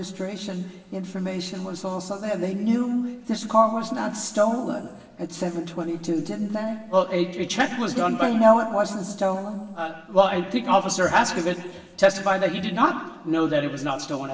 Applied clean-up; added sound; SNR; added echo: none; none; none; reverberation time 1.2 s.